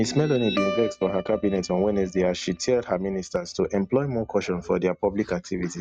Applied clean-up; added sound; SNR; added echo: neural mask model RNNoise.